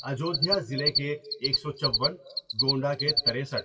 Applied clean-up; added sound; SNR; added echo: classical method WPE with log-MMSE.